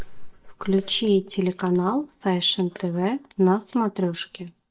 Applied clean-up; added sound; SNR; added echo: neural mask model DeepFilterNet 3.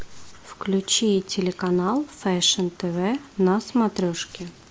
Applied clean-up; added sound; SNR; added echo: none; none; none; none.